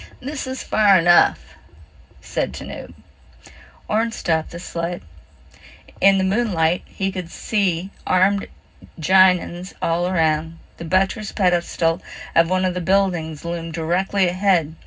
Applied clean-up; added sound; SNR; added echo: none; none; none; reverberation time 0.4 s.